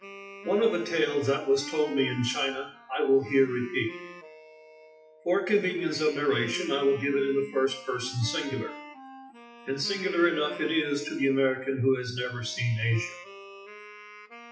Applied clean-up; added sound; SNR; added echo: classical method WPE with log-MMSE.